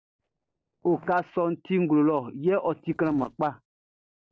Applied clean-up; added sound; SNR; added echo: neural separator model SepFormer DNS4.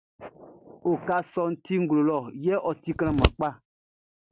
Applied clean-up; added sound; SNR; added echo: none; Scissors; 0 dB; none.